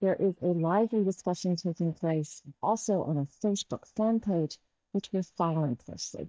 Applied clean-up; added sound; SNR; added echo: neural mask model DeepFilterNet 3.